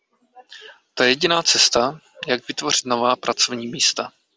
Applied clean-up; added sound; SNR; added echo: none; none; none; none.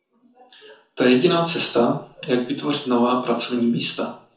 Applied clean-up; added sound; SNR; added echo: none; none; none; reverberation time 0.6 s.